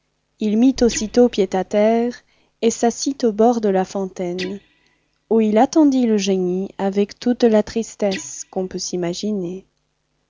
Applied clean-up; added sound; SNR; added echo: none; Guitar + Boom; 20 dB; none.